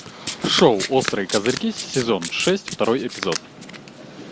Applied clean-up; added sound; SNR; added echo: none; Domestic sounds, home sounds; 10 dB; none.